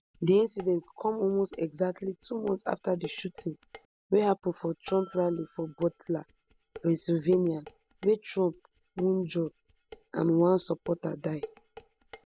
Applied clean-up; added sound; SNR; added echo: none; Dishes, pots, and pans + Bell; 20 dB; none.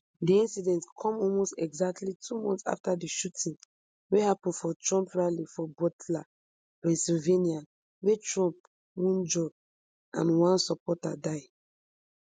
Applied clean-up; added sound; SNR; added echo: none; none; none; none.